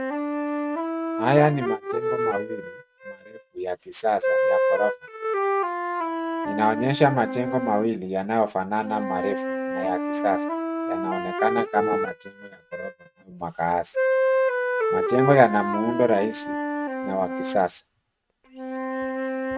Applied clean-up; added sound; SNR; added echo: neural mask model RNNoise.